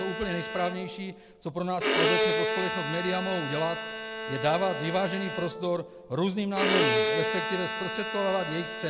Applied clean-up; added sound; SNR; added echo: none; Bowed string instrument; 0 dB; none.